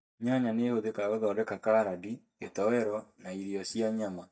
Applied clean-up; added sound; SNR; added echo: neural mask model DeepFilterNet 3.